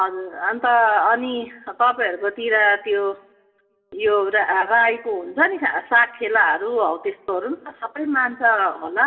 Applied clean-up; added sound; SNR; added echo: none; none; none; reverberation time 0.7 s.